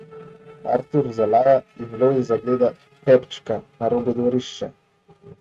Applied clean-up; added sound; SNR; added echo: neural mask model RNNoise.